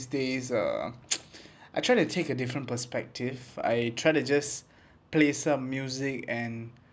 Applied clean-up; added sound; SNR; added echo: none; none; none; none.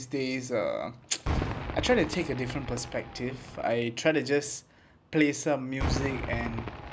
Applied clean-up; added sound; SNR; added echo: none; Cheering / Fireworks; 6 dB; none.